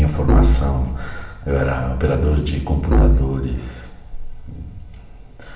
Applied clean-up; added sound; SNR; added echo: none; Musical instrument; 0 dB; reverberation time 0.8 s.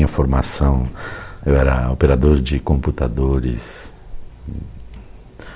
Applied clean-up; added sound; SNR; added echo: none; none; none; none.